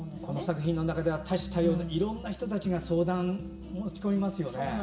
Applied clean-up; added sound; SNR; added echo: none; none; none; reverberation time 1.6 s.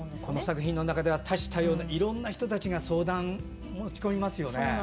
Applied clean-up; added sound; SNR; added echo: none; none; none; none.